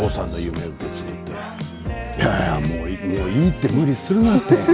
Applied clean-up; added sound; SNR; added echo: none; none; none; none.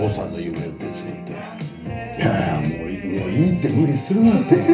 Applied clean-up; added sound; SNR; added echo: none; none; none; reverberation time 0.3 s.